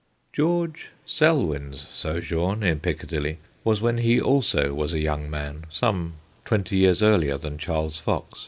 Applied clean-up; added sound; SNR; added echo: none; none; none; none.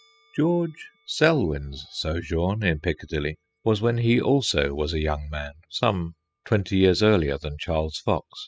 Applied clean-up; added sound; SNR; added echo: classical method spectral subtraction.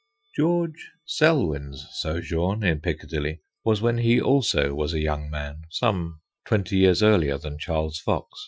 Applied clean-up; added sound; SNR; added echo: classical method Wiener filter.